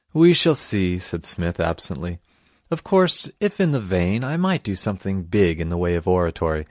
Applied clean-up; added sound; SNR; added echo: none; none; none; none.